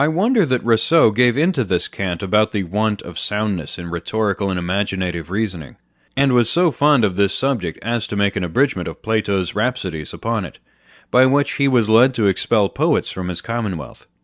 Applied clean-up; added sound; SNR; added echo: none; none; none; none.